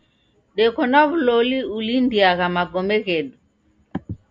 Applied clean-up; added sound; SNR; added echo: none; none; none; none.